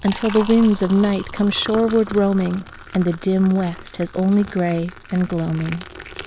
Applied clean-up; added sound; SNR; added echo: none; Liquid; 15 dB; none.